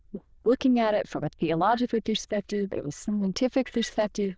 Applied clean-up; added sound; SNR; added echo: neural diffusion model UNIVERSE++.